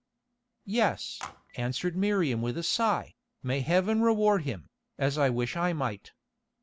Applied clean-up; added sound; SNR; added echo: none; Telephone; 20 dB; none.